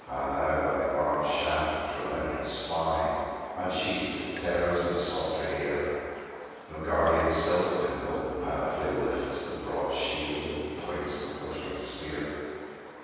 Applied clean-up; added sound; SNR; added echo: none; Raindrop; 18 dB; reverberation time 2.2 s.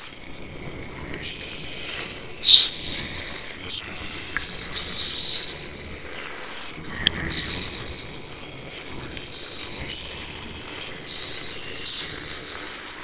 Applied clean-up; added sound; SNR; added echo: neural separator model SepFormer WHAMR!.